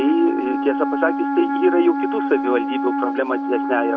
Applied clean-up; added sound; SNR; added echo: none; Wind instrument, woodwind instrument; 2 dB; none.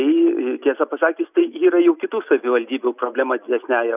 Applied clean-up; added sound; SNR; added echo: none; none; none; none.